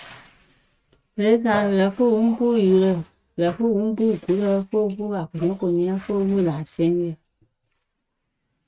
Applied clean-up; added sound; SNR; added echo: neural mask model RNNoise.